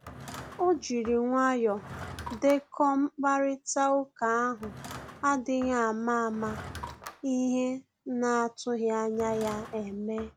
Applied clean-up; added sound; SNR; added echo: none; Drawer open or close / Wood; 16 dB; none.